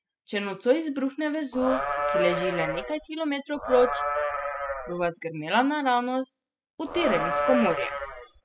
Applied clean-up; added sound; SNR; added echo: classical method spectral subtraction.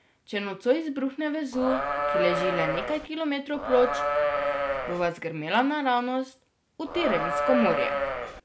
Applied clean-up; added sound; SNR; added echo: none; Livestock, farm animals, working animals; -1 dB; none.